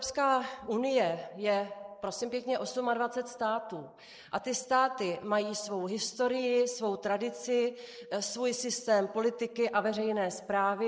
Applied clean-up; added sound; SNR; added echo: neural mask model Resemble Enhance denoiser.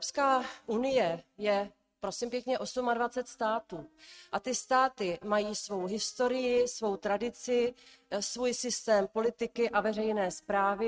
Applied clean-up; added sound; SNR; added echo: neural mask model RNNoise.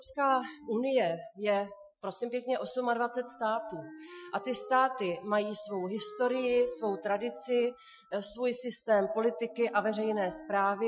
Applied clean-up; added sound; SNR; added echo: classical method Wiener filter.